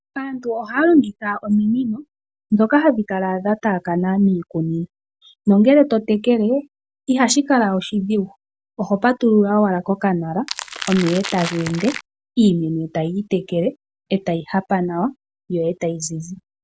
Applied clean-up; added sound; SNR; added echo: none; Crackle; 10 dB; none.